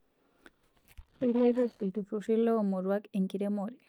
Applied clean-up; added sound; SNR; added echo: neural mask model DeepFilterNet 3.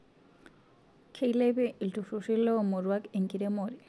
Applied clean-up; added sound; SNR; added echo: none; none; none; none.